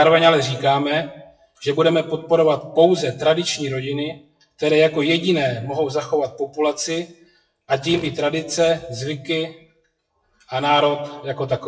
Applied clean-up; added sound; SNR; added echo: classical method WPE with log-MMSE.